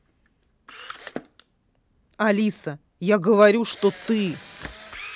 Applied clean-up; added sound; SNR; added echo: none; Camera; 18 dB; none.